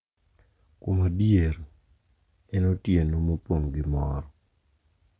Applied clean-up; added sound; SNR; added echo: none; none; none; none.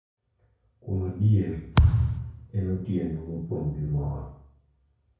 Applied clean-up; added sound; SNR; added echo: none; Thump, thud; -5 dB; reverberation time 0.6 s.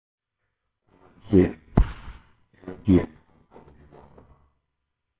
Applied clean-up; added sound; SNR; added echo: neural separator model SepFormer WHAMR!.